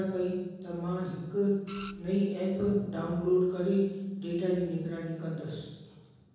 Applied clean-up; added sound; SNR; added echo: none; Printer; 10 dB; reverberation time 1.3 s.